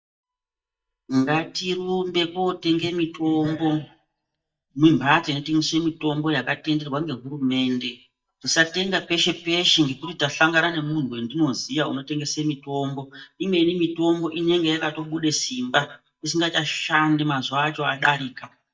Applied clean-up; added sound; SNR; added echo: neural mask model DeepFilterNet 3.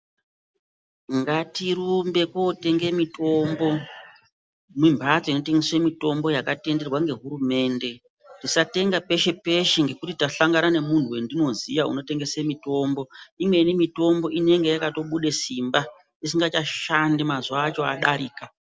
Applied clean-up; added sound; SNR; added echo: none; none; none; none.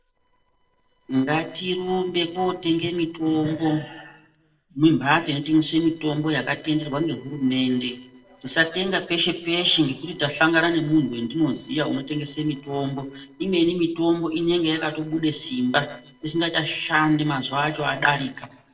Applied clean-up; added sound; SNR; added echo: neural separator model SepFormer DNS4.